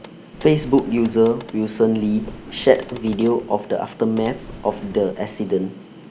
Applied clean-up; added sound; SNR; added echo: none; Clock + Thunder; 19 dB; none.